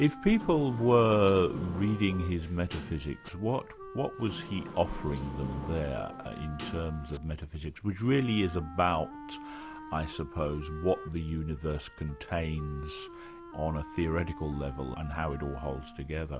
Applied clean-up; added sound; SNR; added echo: none; Wind instrument, woodwind instrument + Sliding door; 13 dB; none.